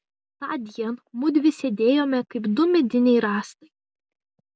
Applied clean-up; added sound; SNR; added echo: none; none; none; none.